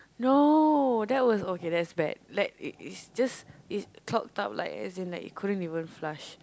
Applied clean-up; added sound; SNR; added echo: none; none; none; none.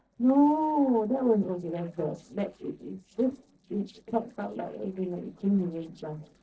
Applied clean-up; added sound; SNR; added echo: neural separator model SepFormer DNS4.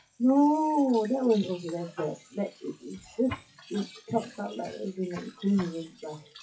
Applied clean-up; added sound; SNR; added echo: classical method WPE with log-MMSE.